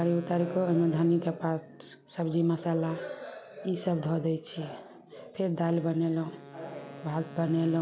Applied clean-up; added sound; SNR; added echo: none; Wind instrument, woodwind instrument; 20 dB; none.